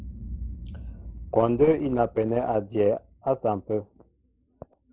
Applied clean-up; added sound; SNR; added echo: neural separator model SepFormer DNS4.